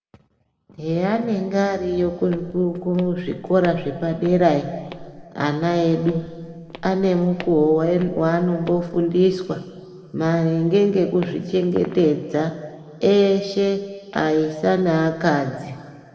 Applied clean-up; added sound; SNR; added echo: none; Walk, footsteps; 20 dB; reverberation time 1.9 s.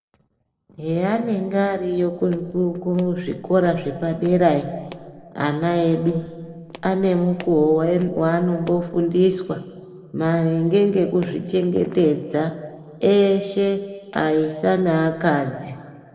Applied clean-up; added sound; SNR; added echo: neural separator model SepFormer DNS4.